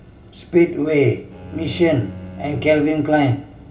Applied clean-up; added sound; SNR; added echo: none; Bowed string instrument; 17 dB; reverberation time 0.7 s.